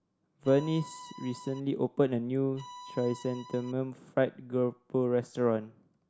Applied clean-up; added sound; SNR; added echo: none; Bowed string instrument; 16 dB; none.